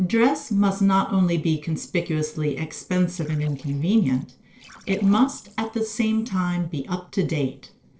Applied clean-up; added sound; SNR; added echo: neural separator model SepFormer DNS4.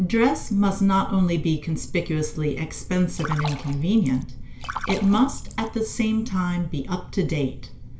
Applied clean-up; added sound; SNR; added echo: none; Splash, splatter; 12 dB; reverberation time 0.4 s.